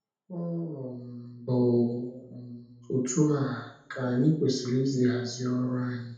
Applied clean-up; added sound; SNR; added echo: none; none; none; reverberation time 0.8 s.